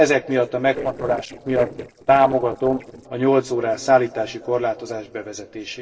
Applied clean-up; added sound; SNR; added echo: neural separator model SepFormer DNS4.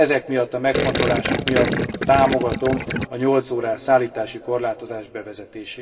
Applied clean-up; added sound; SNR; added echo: none; Gurgling; 1 dB; reverberation time 2.4 s.